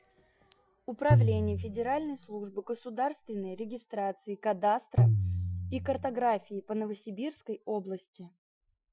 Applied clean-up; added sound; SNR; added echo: classical method Wiener filter.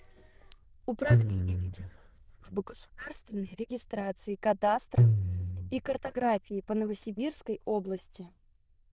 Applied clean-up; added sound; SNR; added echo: neural diffusion model UNIVERSE++.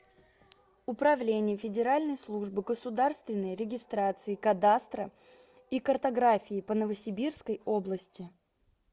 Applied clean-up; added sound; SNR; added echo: none; none; none; none.